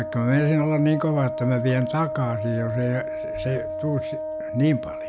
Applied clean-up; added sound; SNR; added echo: none; Wind instrument, woodwind instrument; 6 dB; none.